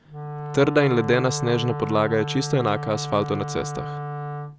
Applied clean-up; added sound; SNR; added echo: none; Wind instrument, woodwind instrument; 7 dB; none.